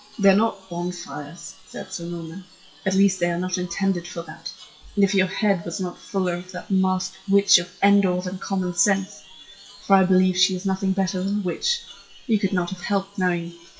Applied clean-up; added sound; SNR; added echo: classical method WPE with log-MMSE.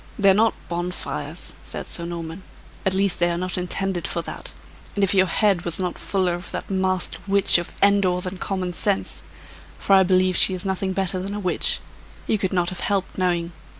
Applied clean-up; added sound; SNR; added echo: none; none; none; none.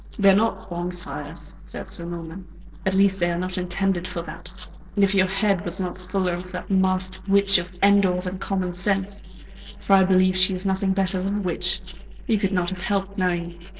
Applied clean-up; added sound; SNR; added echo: neural separator model SepFormer DNS4.